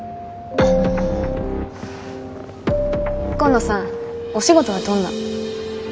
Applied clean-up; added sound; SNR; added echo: none; none; none; none.